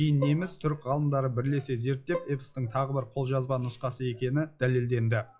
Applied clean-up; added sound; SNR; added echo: classical method log-MMSE.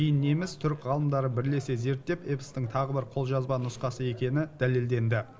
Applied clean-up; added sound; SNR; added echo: none; none; none; none.